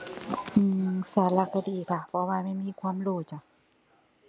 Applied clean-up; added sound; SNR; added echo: none; none; none; none.